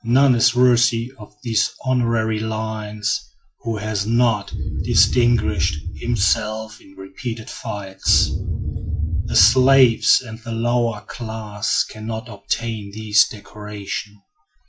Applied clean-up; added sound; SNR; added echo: classical method log-MMSE.